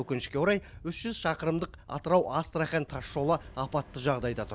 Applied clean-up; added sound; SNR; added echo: none; none; none; none.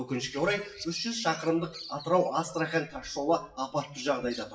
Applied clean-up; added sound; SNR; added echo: classical method WPE with log-MMSE.